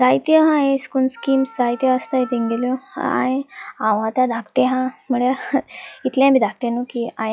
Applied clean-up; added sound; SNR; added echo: classical method log-MMSE.